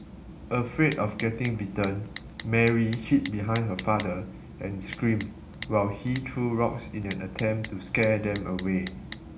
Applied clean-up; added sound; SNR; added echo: none; Typing; 17 dB; reverberation time 0.4 s.